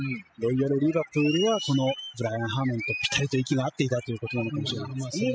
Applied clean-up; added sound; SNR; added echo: classical method spectral subtraction.